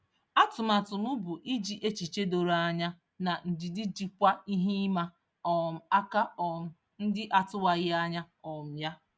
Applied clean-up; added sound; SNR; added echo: none; none; none; none.